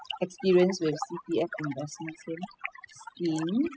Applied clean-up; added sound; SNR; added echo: classical method spectral subtraction.